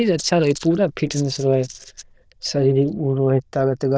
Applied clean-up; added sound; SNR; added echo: neural diffusion model UNIVERSE++.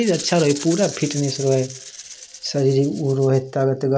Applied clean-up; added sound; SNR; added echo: none; Rattle (instrument); 15 dB; none.